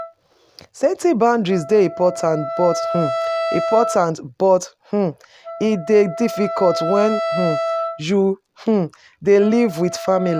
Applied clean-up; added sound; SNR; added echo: none; Wind instrument, woodwind instrument; 7 dB; none.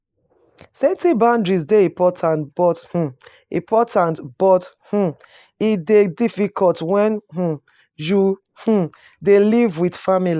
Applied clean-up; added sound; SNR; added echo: neural mask model Resemble Enhance denoiser.